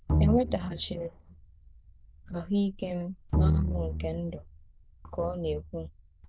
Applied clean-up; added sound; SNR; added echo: neural diffusion model UNIVERSE++.